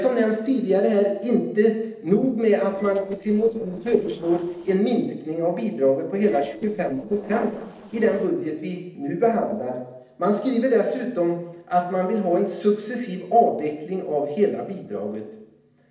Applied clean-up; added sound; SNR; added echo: neural separator model SepFormer DNS4.